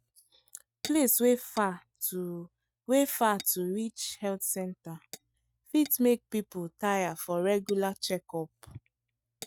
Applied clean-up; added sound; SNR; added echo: neural mask model RNNoise.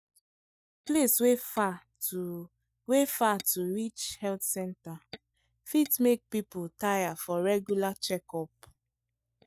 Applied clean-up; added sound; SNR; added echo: neural mask model DeepFilterNet 3.